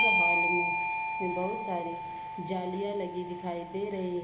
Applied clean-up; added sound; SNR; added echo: none; Bell / Doorbell; -3 dB; reverberation time 1.0 s.